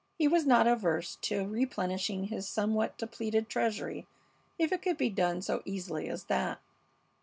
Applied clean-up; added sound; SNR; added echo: none; none; none; none.